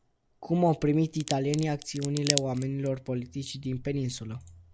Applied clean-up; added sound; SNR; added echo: none; Crack; 6 dB; none.